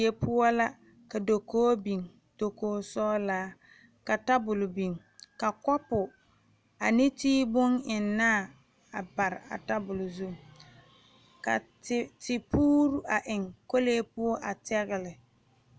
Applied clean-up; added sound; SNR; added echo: none; none; none; none.